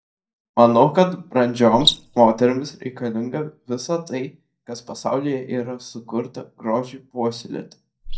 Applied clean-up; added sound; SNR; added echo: neural mask model DeepFilterNet 3.